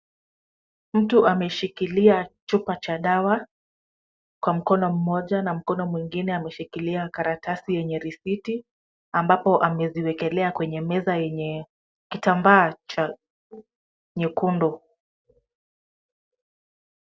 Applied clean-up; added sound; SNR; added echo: none; none; none; none.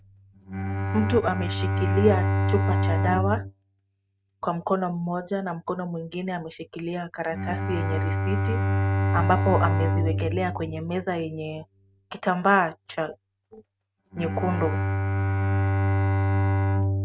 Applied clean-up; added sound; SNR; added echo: neural mask model RNNoise.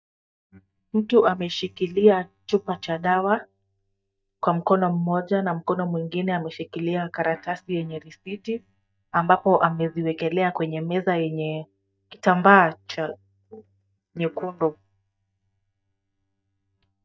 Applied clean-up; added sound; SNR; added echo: neural mask model DeepFilterNet 3.